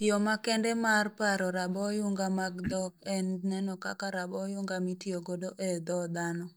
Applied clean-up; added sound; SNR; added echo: neural mask model DeepFilterNet 3.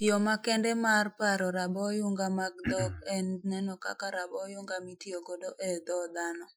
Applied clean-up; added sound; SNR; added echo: classical method Wiener filter.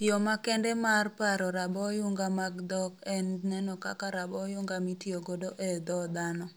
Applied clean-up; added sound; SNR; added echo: none; none; none; none.